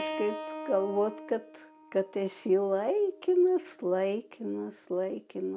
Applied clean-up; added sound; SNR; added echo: none; Keyboard (musical); 14 dB; none.